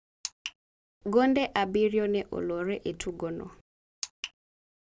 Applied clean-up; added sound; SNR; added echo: none; none; none; none.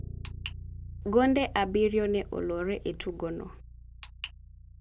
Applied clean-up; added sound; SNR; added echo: none; Bass guitar; 13 dB; none.